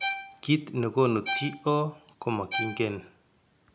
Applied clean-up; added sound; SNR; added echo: none; Bowed string instrument; 8 dB; none.